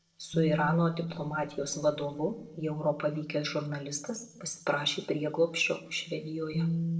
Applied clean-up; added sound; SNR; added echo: neural separator model SepFormer DNS4.